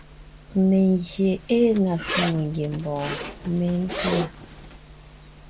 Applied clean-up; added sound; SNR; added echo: none; Zipper (clothing); 10 dB; none.